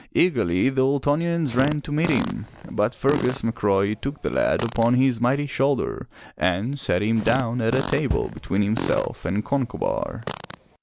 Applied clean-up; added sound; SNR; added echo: none; Bass drum + Fart; 10 dB; none.